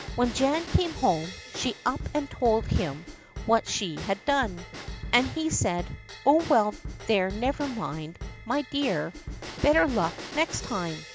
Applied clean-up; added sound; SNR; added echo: none; Bell / Drum / Drum kit; 12 dB; none.